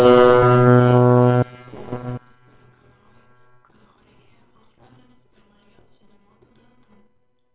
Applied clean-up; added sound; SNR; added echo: neural separator model SepFormer WHAMR!.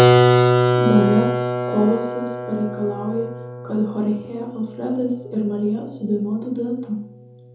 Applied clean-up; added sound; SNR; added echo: none; Keyboard (musical); -2 dB; reverberation time 2.6 s.